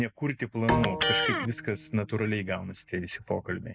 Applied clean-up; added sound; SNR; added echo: none; Electric guitar + Bowed string instrument; 1 dB; none.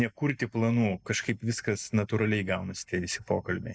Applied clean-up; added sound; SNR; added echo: none; none; none; none.